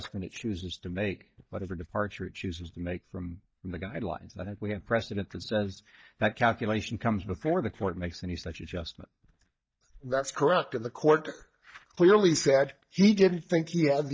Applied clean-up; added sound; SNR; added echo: neural mask model DeepFilterNet 3.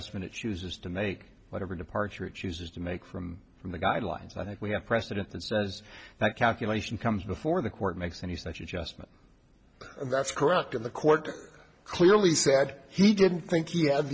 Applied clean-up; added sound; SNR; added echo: none; none; none; none.